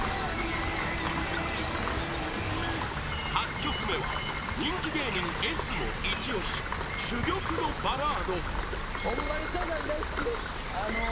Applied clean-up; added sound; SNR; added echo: none; Rain; -1 dB; none.